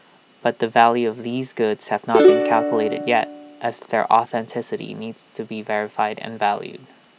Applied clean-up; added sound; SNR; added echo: none; Plucked string instrument; -3 dB; none.